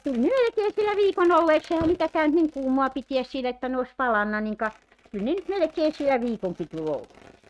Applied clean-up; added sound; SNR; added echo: neural mask model RNNoise.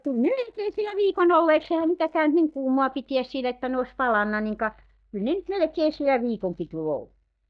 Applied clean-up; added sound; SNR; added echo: neural mask model DeepFilterNet 3.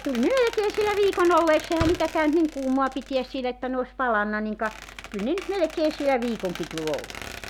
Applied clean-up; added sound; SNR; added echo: none; Squeak + Fireworks; 14 dB; none.